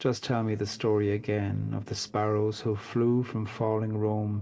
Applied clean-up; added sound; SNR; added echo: none; none; none; reverberation time 2.1 s.